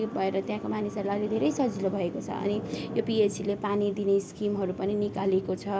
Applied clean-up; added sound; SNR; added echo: none; none; none; none.